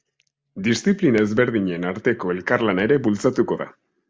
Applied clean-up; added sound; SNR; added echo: none; none; none; none.